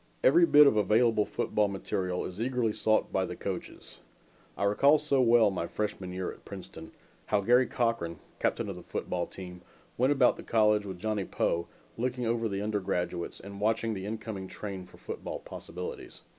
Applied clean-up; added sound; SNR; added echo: none; none; none; none.